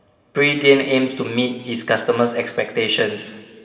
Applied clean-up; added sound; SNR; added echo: none; none; none; reverberation time 2.5 s.